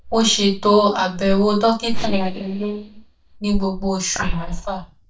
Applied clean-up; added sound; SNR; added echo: neural mask model DeepFilterNet 3.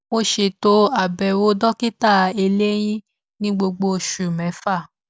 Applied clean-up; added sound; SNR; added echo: none; none; none; none.